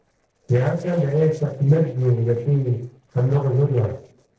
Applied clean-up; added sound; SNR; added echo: neural separator model SepFormer DNS4.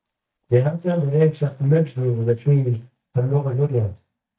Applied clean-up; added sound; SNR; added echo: neural mask model DeepFilterNet 3.